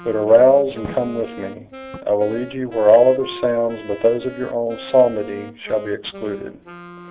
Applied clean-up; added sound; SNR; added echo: none; Wind instrument, woodwind instrument; 17 dB; none.